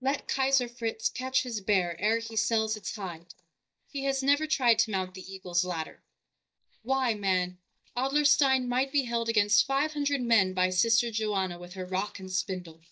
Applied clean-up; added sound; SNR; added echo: neural mask model DeepFilterNet 3.